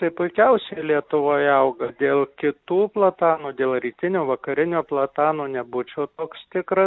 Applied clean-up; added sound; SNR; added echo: none; none; none; none.